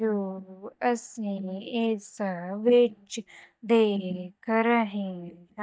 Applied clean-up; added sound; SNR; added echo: neural mask model DeepFilterNet 3.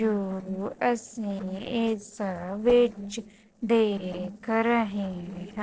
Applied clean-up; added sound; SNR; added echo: neural separator model SepFormer DNS4.